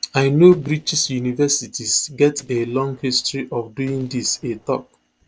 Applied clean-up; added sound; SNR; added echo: neural separator model SepFormer DNS4.